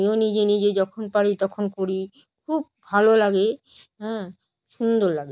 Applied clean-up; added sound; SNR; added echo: none; none; none; none.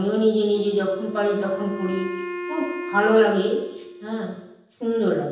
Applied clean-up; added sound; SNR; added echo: none; Wind instrument, woodwind instrument; 12 dB; reverberation time 0.9 s.